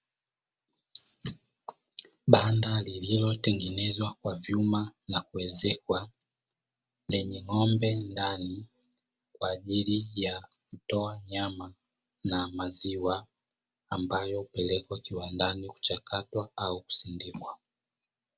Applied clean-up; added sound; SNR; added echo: none; none; none; none.